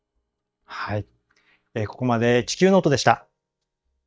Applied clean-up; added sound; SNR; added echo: neural mask model DeepFilterNet 3.